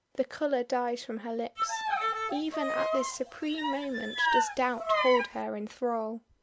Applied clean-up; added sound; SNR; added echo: none; Bowed string instrument; -1 dB; none.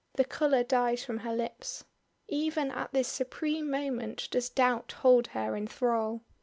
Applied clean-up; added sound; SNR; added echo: none; none; none; none.